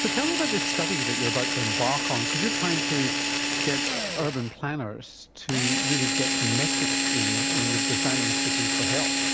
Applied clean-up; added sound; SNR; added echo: none; Drill; -5 dB; none.